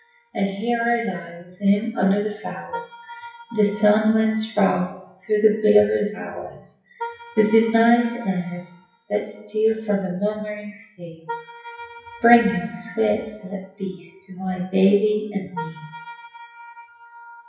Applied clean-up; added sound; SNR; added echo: classical method WPE with log-MMSE.